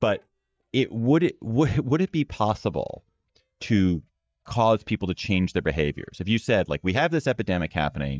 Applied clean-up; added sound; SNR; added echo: neural mask model DeepFilterNet 3.